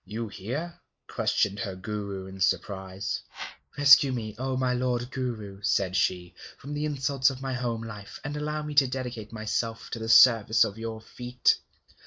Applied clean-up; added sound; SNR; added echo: neural mask model Resemble Enhance denoiser.